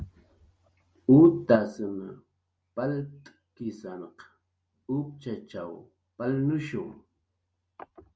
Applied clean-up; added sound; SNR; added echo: none; none; none; none.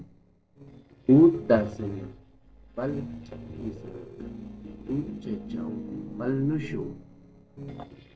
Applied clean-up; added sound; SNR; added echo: neural separator model SepFormer DNS4.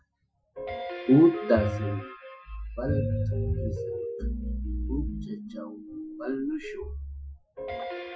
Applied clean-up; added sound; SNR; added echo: classical method Wiener filter.